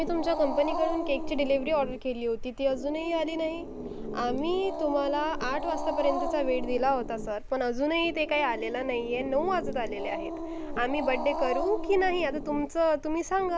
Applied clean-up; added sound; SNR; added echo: none; Growling; 6 dB; none.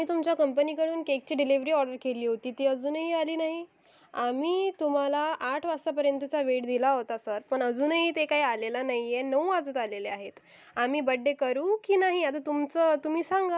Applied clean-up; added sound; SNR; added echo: none; none; none; none.